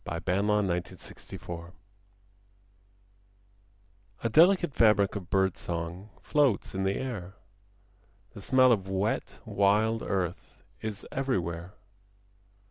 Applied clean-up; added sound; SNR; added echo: none; none; none; none.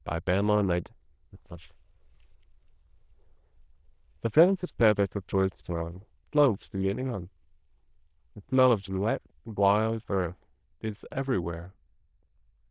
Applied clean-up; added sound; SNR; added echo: neural diffusion model UNIVERSE++.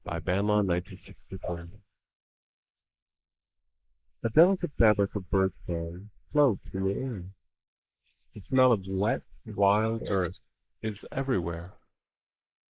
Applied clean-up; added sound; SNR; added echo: neural mask model Resemble Enhance denoiser.